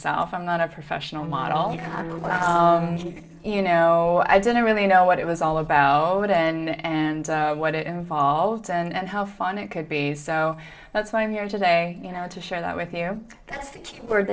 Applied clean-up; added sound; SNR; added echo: neural separator model SepFormer DNS4.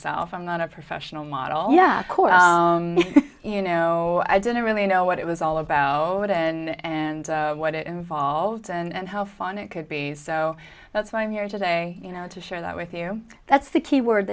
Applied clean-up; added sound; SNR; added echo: none; none; none; none.